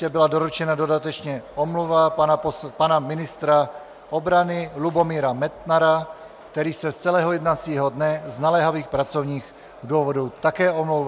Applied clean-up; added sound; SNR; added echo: none; none; none; none.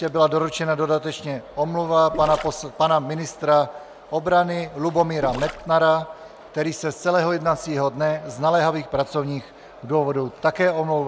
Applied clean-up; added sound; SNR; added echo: none; Gurgling; 14 dB; none.